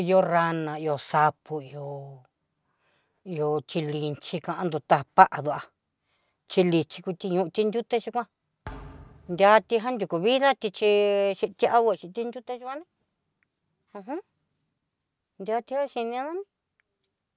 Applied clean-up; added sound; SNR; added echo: none; Thump, thud; 20 dB; none.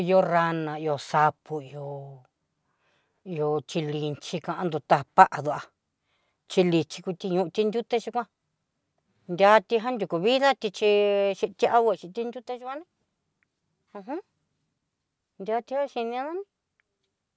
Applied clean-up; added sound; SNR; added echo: none; none; none; none.